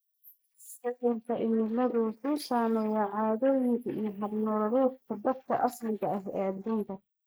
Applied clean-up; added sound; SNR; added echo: neural mask model Resemble Enhance denoiser.